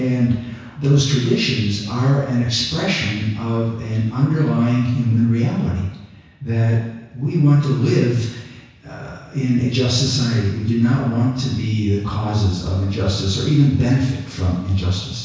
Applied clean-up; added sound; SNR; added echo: none; none; none; reverberation time 1.1 s.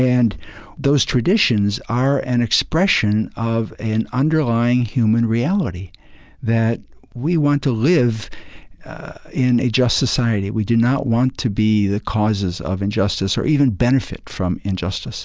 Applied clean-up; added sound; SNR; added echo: none; none; none; none.